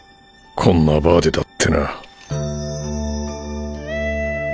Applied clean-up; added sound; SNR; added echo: none; none; none; none.